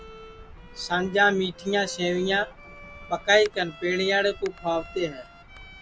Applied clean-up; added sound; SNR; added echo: none; Wind + Bowed string instrument; 18 dB; none.